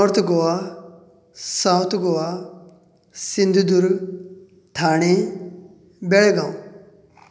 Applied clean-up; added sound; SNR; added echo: none; none; none; none.